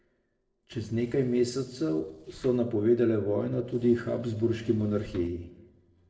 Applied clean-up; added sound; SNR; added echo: neural separator model SepFormer DNS4.